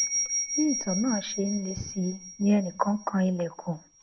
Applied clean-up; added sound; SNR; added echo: none; Bell; 6 dB; none.